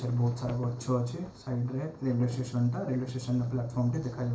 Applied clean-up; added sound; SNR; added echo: none; Thunder; 17 dB; reverberation time 0.3 s.